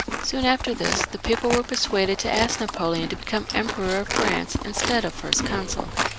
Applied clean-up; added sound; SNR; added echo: none; Livestock, farm animals, working animals; 3 dB; none.